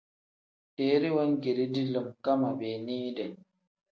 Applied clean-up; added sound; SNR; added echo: none; none; none; none.